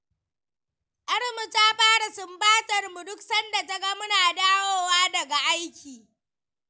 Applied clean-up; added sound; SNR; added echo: none; none; none; none.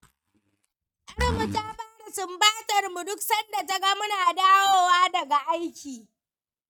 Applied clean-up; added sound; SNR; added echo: neural mask model RNNoise.